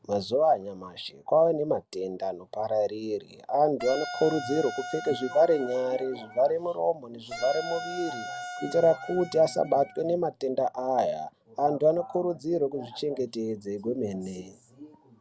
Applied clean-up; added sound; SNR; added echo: none; Wind instrument, woodwind instrument; 11 dB; none.